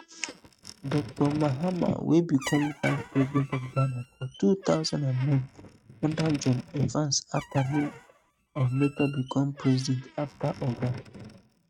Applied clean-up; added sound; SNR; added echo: neural mask model RNNoise.